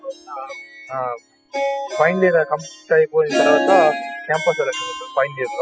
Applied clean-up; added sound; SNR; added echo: classical method spectral subtraction.